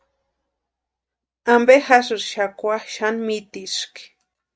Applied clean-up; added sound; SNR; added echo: none; none; none; none.